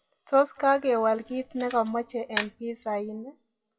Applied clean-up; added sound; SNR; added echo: classical method WPE with log-MMSE.